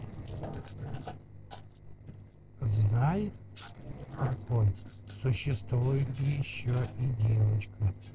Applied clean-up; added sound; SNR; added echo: neural separator model SepFormer DNS4.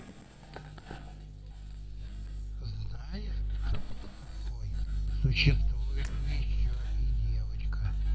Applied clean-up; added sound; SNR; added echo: neural mask model DeepFilterNet 3.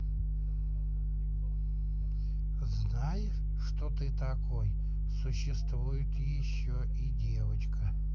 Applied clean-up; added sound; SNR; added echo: none; none; none; none.